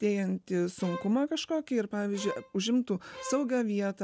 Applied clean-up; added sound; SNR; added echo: none; Bowed string instrument; 15 dB; none.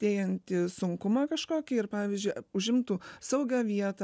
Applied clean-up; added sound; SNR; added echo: none; none; none; none.